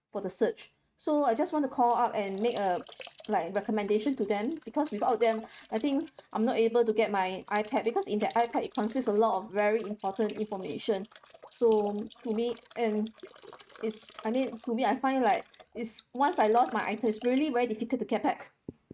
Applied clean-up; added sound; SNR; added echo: neural mask model RNNoise.